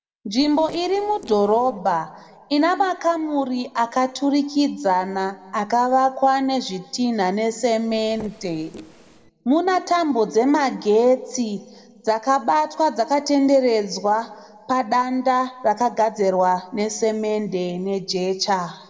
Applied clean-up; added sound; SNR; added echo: neural separator model SepFormer DNS4.